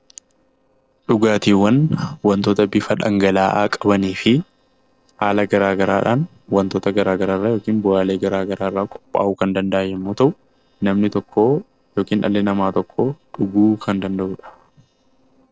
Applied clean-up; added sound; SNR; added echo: neural separator model SepFormer DNS4.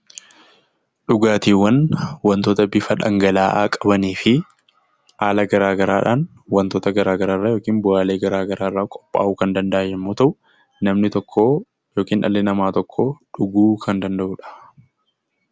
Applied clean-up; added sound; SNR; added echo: none; none; none; none.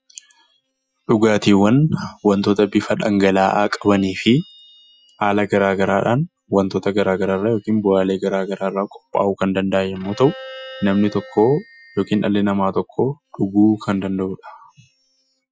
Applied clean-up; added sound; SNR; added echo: classical method Wiener filter.